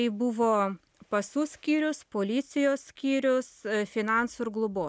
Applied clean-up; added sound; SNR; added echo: none; none; none; none.